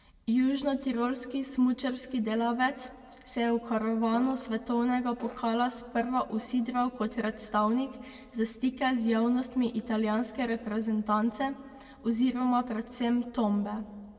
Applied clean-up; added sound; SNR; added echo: none; Fart; 19 dB; reverberation time 1.2 s.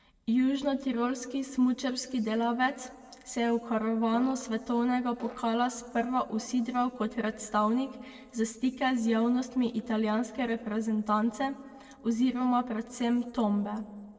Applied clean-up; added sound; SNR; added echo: neural separator model SepFormer DNS4.